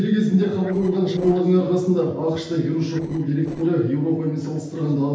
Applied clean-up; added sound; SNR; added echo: neural separator model SepFormer DNS4.